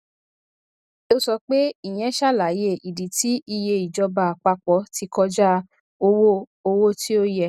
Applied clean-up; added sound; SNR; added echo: none; none; none; none.